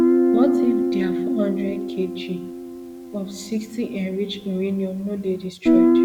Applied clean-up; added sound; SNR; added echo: none; Guitar; -4 dB; none.